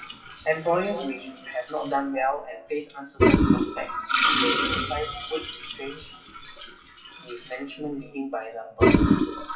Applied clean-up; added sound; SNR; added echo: classical method WPE with log-MMSE.